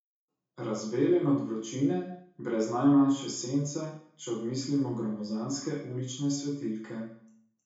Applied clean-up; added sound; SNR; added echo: none; none; none; reverberation time 0.5 s.